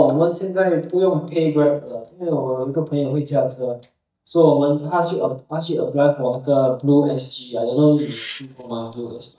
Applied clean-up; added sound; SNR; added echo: neural mask model DeepFilterNet 3.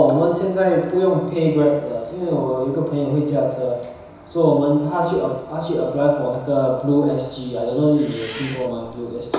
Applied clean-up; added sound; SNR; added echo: none; Engine; 16 dB; reverberation time 1.0 s.